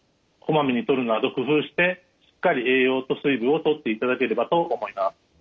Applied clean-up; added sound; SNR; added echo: none; none; none; none.